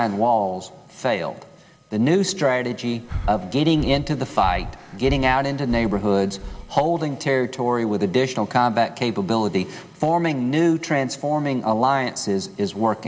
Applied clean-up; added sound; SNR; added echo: none; Breathing; 10 dB; reverberation time 0.3 s.